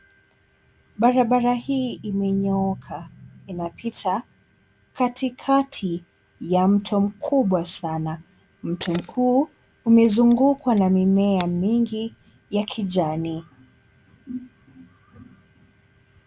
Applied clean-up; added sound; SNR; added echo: none; Camera; 18 dB; none.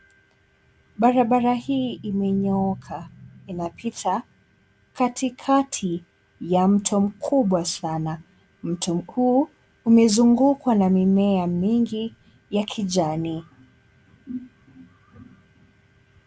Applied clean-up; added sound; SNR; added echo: none; none; none; none.